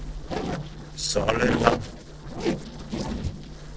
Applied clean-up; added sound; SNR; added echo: neural separator model SepFormer DNS4.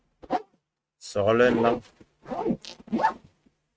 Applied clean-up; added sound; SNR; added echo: neural mask model RNNoise.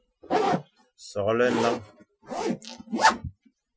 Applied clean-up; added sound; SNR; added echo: classical method Wiener filter.